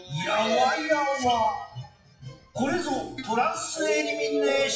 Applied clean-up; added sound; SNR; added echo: classical method WPE with log-MMSE.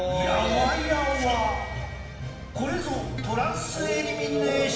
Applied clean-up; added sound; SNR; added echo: none; Keyboard (musical); 18 dB; reverberation time 1.2 s.